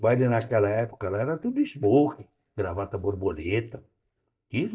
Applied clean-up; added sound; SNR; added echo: neural mask model DeepFilterNet 3.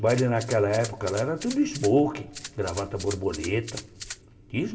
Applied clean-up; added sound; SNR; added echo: none; Rattle (instrument); 15 dB; reverberation time 1.4 s.